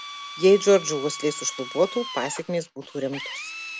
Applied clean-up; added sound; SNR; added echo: none; Drill; 13 dB; none.